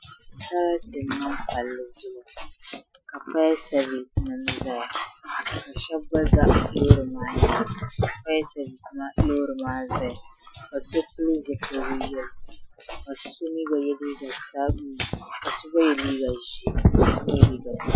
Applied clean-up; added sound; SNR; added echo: classical method Wiener filter.